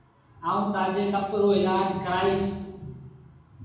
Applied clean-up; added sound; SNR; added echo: none; none; none; reverberation time 0.9 s.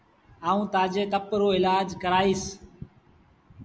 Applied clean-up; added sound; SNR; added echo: none; none; none; none.